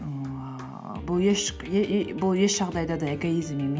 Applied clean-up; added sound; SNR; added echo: none; none; none; none.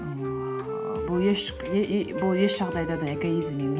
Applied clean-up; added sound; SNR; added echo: none; Wind instrument, woodwind instrument; 6 dB; none.